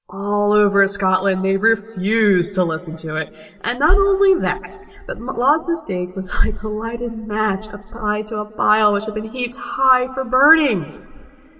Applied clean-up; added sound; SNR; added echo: none; none; none; reverberation time 2.4 s.